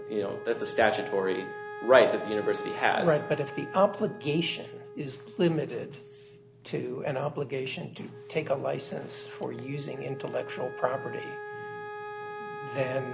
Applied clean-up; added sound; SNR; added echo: none; Wind instrument, woodwind instrument; 11 dB; none.